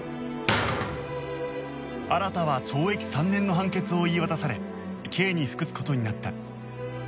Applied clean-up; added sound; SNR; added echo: none; none; none; none.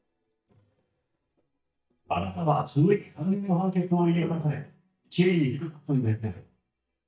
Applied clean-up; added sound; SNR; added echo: neural mask model DeepFilterNet 3.